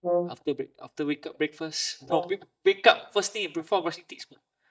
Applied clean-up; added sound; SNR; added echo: neural mask model DeepFilterNet 3.